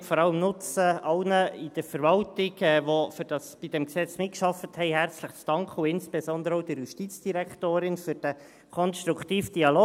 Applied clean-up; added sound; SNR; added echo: none; none; none; none.